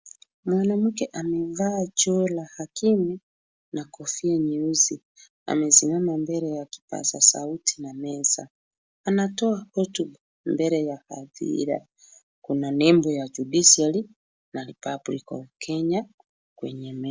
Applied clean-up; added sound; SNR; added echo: none; none; none; none.